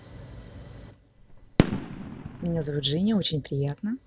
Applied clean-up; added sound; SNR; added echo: none; Fireworks; -1 dB; none.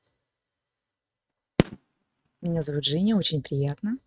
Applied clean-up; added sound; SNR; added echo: neural mask model RNNoise.